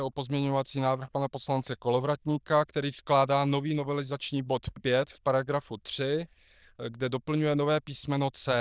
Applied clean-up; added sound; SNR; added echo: neural diffusion model UNIVERSE++.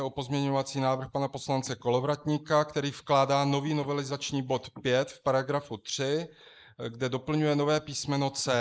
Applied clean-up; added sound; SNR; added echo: neural mask model Resemble Enhance denoiser.